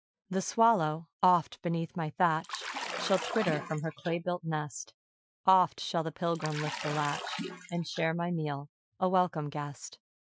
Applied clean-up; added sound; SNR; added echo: classical method Wiener filter.